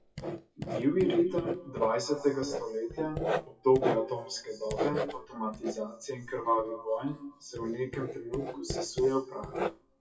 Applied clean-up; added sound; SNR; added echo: classical method WPE with log-MMSE.